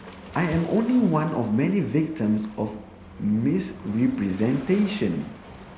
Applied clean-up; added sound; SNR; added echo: none; Waves, surf; 19 dB; none.